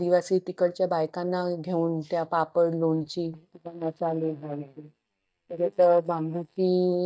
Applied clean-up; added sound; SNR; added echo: neural mask model DeepFilterNet 3.